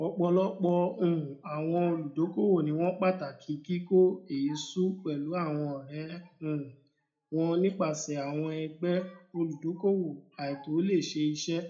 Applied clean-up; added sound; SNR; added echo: none; none; none; reverberation time 0.3 s.